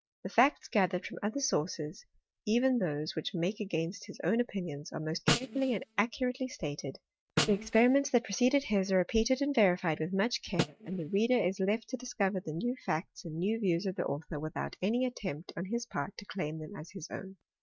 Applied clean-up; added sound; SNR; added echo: neural mask model RNNoise.